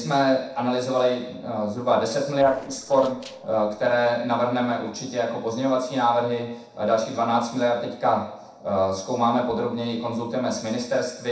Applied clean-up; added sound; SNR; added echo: neural separator model SepFormer DNS4.